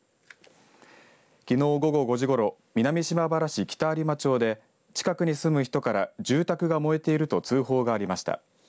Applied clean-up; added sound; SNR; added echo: none; none; none; none.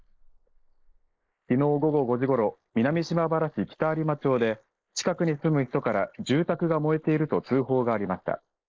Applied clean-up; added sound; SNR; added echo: neural mask model Resemble Enhance denoiser.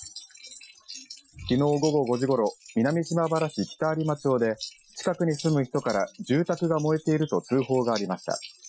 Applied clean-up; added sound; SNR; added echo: classical method Wiener filter.